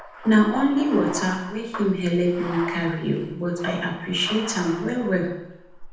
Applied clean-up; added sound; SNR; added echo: none; Bathtub (filling or washing); 13 dB; reverberation time 0.9 s.